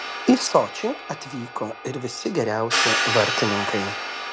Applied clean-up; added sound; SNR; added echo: none; Hi-hat; 3 dB; none.